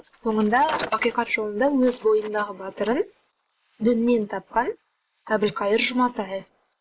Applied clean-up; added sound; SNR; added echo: neural mask model Resemble Enhance denoiser.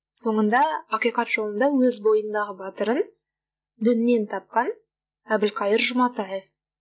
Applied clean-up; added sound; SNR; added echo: none; none; none; none.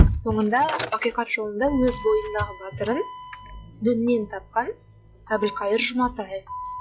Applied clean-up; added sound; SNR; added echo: classical method log-MMSE.